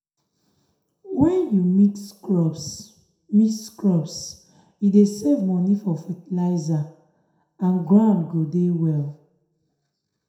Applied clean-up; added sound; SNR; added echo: none; none; none; reverberation time 0.6 s.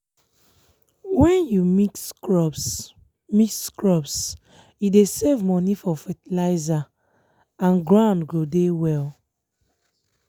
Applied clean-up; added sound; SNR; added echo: none; none; none; none.